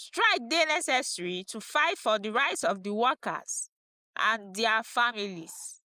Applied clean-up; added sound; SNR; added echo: neural mask model Resemble Enhance denoiser.